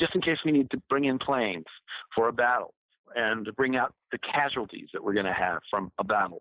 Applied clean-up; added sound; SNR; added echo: neural mask model Resemble Enhance denoiser.